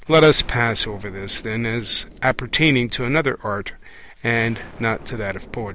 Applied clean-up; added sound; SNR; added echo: none; Explosion; 20 dB; none.